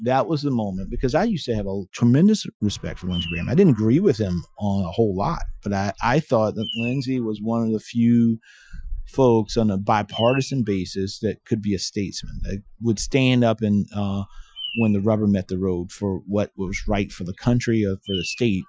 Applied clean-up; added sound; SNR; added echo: classical method Wiener filter.